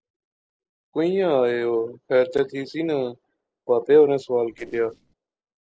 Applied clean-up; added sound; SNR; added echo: neural separator model SepFormer DNS4.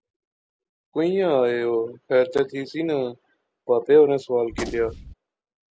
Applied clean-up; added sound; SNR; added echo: none; Gunshot, gunfire; 11 dB; none.